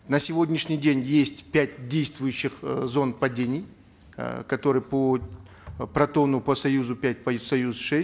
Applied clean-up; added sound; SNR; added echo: none; none; none; none.